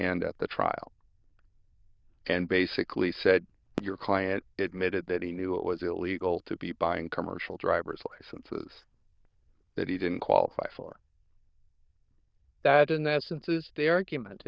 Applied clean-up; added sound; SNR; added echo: neural diffusion model UNIVERSE++.